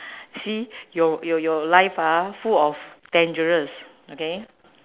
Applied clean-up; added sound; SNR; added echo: none; none; none; none.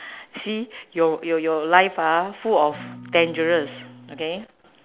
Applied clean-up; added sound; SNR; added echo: none; Acoustic guitar / Strum; 18 dB; none.